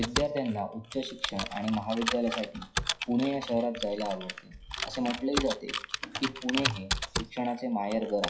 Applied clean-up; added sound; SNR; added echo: classical method WPE with log-MMSE.